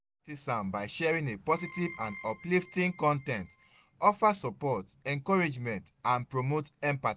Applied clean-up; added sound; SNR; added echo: none; Keyboard (musical); 17 dB; none.